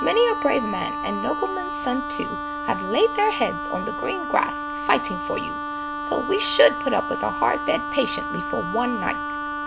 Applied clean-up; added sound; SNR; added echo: none; Wind instrument, woodwind instrument; 5 dB; none.